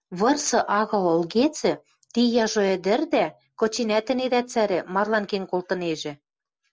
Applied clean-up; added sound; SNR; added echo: none; none; none; none.